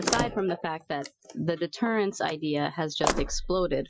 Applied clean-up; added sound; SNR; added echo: classical method Wiener filter.